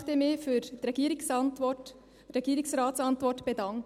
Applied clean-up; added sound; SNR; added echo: none; none; none; none.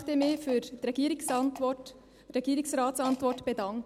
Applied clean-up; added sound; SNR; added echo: none; Fart; 18 dB; none.